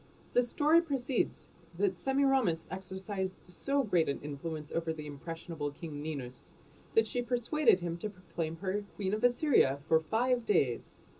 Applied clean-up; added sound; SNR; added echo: none; none; none; reverberation time 0.2 s.